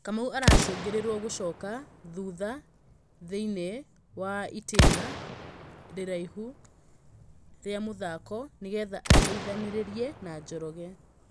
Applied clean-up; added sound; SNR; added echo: none; Explosion; -5 dB; none.